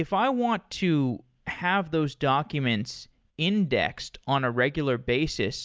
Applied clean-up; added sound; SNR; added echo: none; none; none; none.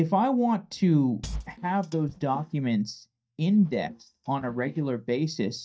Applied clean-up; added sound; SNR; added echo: neural mask model DeepFilterNet 3.